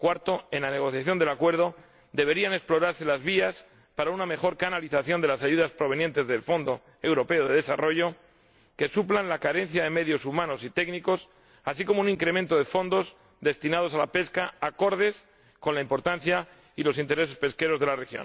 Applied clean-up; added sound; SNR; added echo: none; none; none; none.